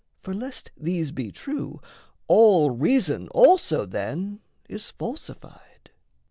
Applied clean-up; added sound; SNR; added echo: none; none; none; none.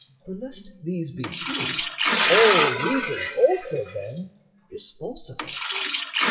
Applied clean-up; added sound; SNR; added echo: classical method WPE with log-MMSE.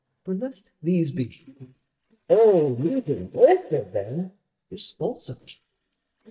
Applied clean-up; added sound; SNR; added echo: neural mask model DeepFilterNet 3.